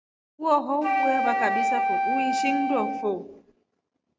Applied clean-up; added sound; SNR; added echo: none; Wind instrument, woodwind instrument; -3 dB; none.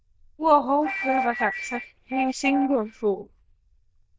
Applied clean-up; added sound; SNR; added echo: neural diffusion model UNIVERSE++.